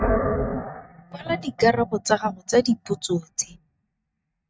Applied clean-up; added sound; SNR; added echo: neural mask model RNNoise.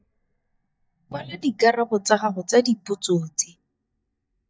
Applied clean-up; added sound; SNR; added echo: neural mask model DeepFilterNet 3.